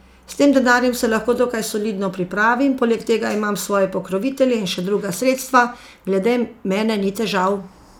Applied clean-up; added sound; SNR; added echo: none; none; none; none.